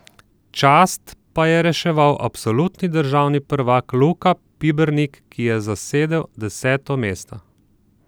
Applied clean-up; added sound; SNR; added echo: none; none; none; none.